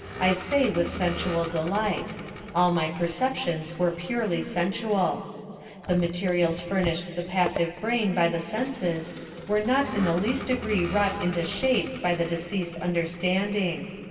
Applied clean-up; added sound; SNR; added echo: none; Vehicle; 13 dB; reverberation time 2.4 s.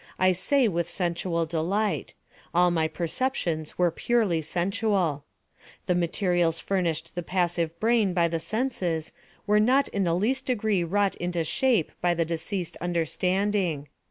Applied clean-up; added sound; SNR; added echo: none; none; none; none.